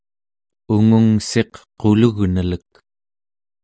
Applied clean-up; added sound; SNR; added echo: none; none; none; none.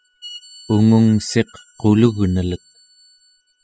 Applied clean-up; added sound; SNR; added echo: classical method spectral subtraction.